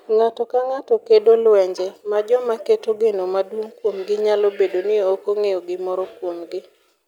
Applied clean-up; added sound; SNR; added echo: none; none; none; none.